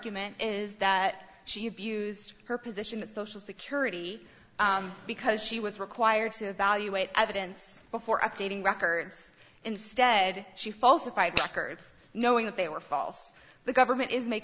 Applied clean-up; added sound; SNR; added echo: neural mask model Resemble Enhance denoiser.